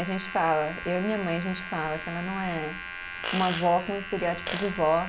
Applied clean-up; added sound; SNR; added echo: none; Domestic sounds, home sounds + Fart; 8 dB; none.